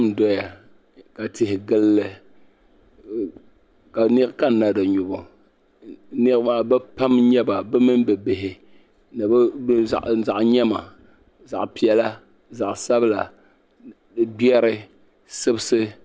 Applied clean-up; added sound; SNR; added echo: none; none; none; none.